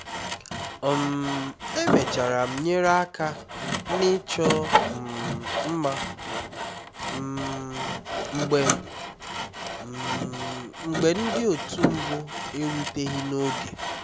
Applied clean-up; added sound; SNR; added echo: none; Sawing; 2 dB; none.